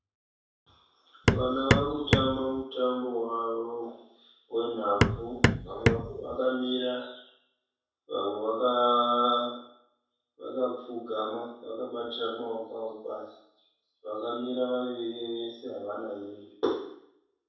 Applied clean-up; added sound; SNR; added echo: none; Hammer; -5 dB; reverberation time 0.7 s.